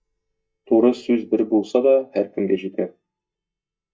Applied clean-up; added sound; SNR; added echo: neural mask model DeepFilterNet 3.